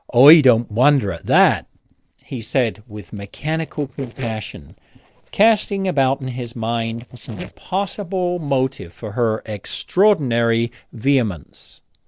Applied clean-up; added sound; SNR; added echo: neural separator model SepFormer DNS4.